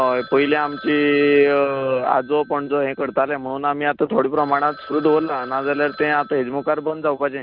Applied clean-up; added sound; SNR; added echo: none; Telephone; 19 dB; none.